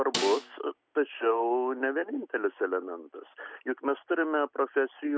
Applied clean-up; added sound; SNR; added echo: none; Snare drum; 7 dB; none.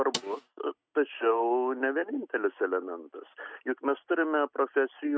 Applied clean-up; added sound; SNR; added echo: neural mask model RNNoise.